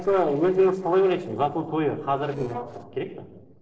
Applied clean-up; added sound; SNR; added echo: neural separator model SepFormer DNS4.